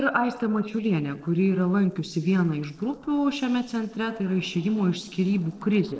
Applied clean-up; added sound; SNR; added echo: neural separator model SepFormer DNS4.